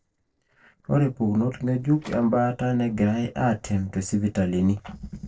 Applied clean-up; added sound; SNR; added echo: neural separator model SepFormer DNS4.